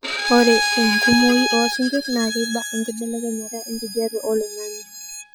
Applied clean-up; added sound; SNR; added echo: classical method spectral subtraction.